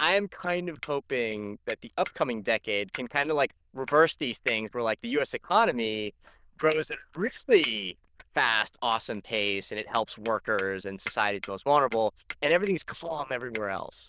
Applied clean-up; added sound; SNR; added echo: neural diffusion model UNIVERSE++.